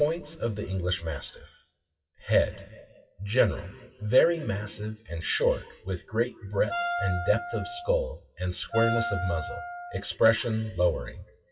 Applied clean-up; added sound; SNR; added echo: classical method WPE with log-MMSE.